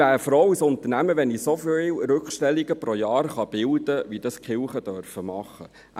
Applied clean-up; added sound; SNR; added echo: none; none; none; none.